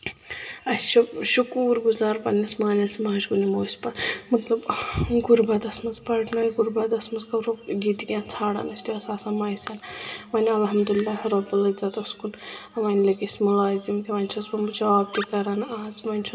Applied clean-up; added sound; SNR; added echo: none; Animal; 15 dB; reverberation time 2.3 s.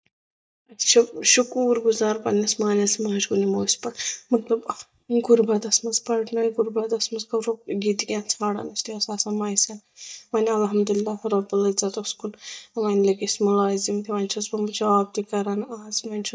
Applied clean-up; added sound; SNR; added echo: neural mask model DeepFilterNet 3.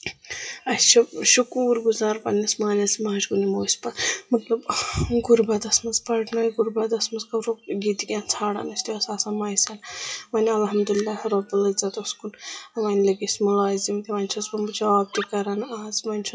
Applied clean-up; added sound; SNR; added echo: classical method WPE with log-MMSE.